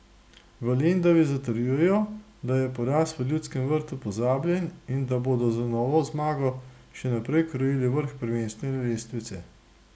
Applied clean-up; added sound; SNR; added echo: none; none; none; none.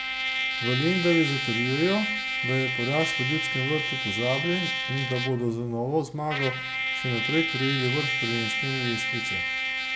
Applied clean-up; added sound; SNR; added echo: none; Trumpet; 1 dB; none.